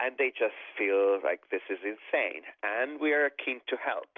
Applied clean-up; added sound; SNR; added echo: none; none; none; none.